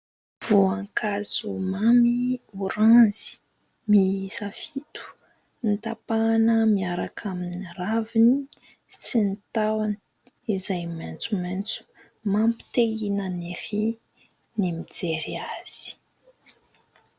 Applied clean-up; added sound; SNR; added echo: none; none; none; none.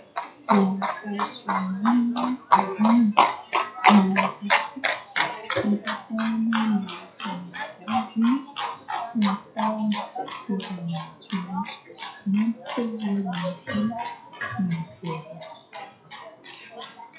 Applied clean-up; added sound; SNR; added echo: classical method WPE with log-MMSE.